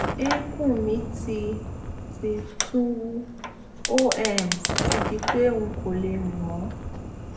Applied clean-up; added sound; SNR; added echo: none; Fire; 3 dB; reverberation time 0.8 s.